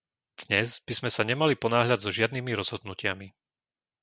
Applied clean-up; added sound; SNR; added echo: none; none; none; none.